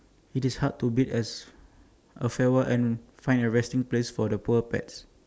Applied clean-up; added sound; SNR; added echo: none; none; none; none.